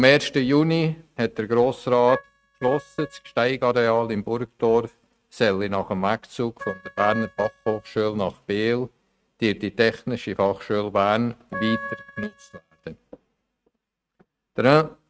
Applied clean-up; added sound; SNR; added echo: neural mask model RNNoise.